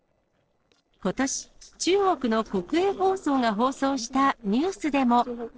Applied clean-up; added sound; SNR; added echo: neural separator model SepFormer DNS4.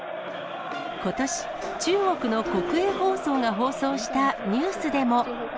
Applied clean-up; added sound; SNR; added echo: none; Crowd; 7 dB; none.